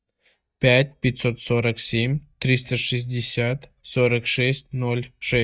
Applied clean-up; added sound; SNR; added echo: neural mask model DeepFilterNet 3.